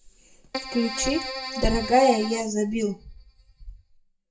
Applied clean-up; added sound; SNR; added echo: classical method WPE with log-MMSE.